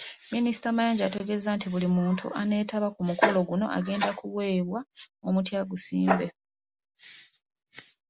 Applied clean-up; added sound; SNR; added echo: none; none; none; none.